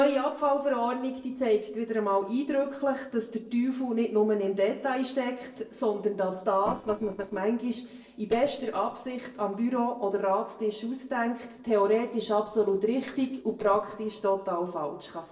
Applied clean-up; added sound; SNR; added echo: neural separator model SepFormer DNS4.